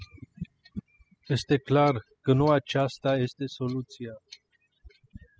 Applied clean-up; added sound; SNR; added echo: classical method spectral subtraction.